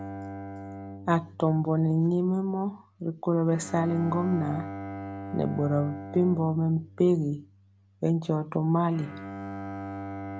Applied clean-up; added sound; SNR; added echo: none; Bowed string instrument; 12 dB; none.